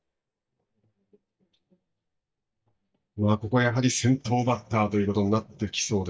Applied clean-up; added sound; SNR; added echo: neural mask model DeepFilterNet 3.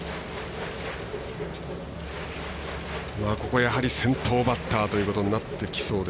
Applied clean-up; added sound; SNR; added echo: none; none; none; none.